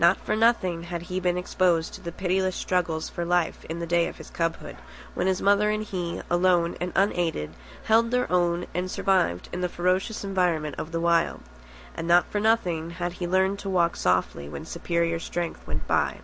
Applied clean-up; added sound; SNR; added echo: none; none; none; none.